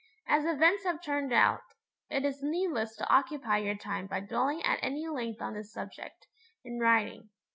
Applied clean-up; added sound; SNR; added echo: none; none; none; none.